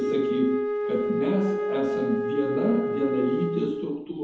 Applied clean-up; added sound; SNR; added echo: none; Wind instrument, woodwind instrument; 0 dB; reverberation time 2.1 s.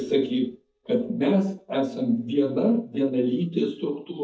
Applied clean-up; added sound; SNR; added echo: neural mask model DeepFilterNet 3.